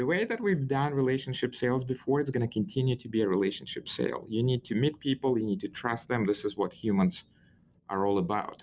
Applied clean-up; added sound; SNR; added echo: none; none; none; none.